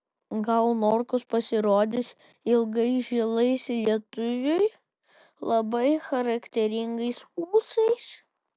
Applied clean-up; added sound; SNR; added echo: none; none; none; none.